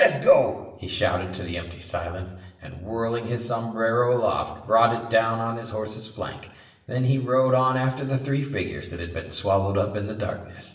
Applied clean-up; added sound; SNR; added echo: none; none; none; reverberation time 0.9 s.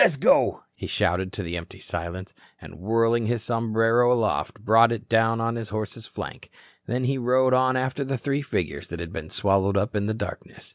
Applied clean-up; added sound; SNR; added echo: none; none; none; none.